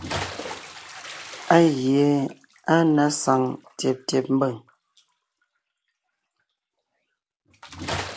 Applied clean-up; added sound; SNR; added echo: none; Bathtub (filling or washing) / Splash, splatter; 14 dB; none.